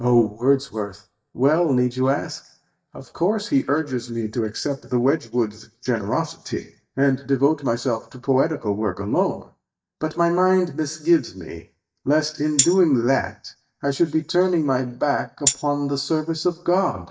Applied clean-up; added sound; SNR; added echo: neural mask model DeepFilterNet 3.